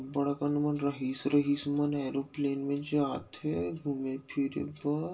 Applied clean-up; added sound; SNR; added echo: none; none; none; reverberation time 0.2 s.